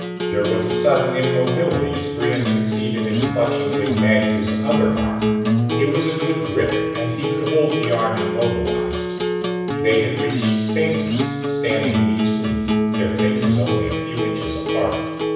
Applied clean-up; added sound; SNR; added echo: none; Acoustic guitar; -2 dB; reverberation time 1.1 s.